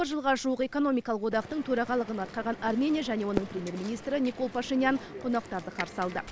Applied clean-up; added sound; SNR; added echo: none; Fireworks; 13 dB; none.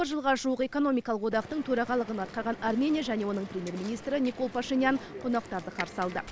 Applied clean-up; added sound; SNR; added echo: none; none; none; none.